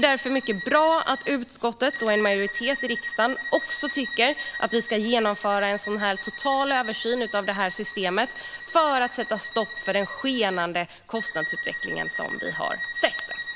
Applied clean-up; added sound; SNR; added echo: none; Bowed string instrument; 9 dB; none.